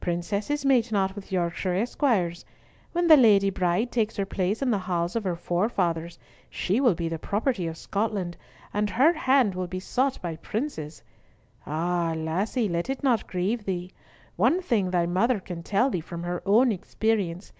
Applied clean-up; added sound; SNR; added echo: none; none; none; none.